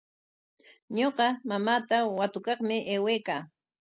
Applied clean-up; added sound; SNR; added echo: none; none; none; none.